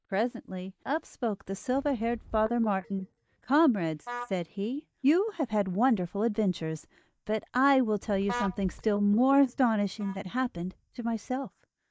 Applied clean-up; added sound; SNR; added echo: neural mask model DeepFilterNet 3.